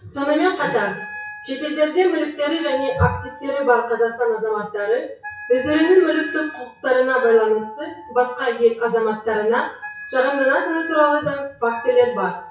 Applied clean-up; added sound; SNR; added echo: classical method WPE with log-MMSE.